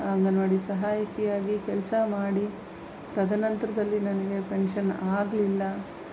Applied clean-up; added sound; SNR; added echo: none; none; none; none.